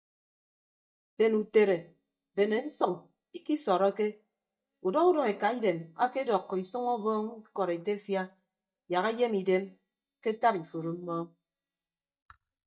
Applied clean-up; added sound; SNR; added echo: neural mask model DeepFilterNet 3.